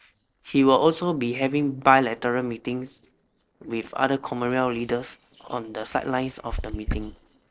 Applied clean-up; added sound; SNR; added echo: neural separator model SepFormer DNS4.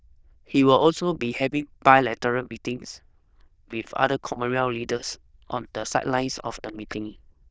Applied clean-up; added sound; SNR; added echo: neural diffusion model UNIVERSE++.